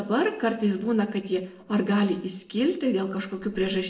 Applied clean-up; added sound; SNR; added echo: neural separator model SepFormer DNS4.